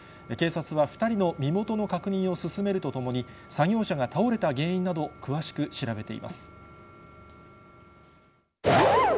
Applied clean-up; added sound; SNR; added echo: none; none; none; none.